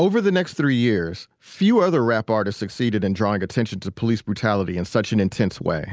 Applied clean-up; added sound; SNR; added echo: none; none; none; none.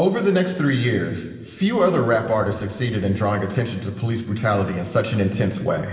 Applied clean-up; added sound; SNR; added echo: neural separator model SepFormer DNS4.